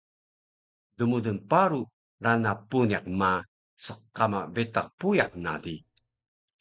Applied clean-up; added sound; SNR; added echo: neural mask model DeepFilterNet 3.